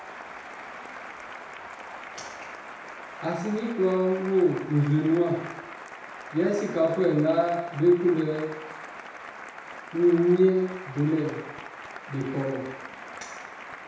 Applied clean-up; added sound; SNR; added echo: none; Applause; 14 dB; reverberation time 0.8 s.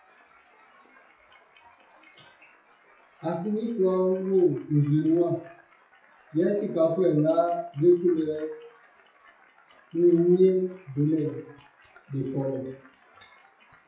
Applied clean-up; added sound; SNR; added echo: classical method WPE with log-MMSE.